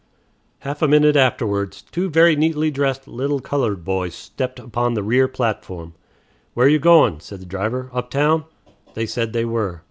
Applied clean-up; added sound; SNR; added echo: none; none; none; none.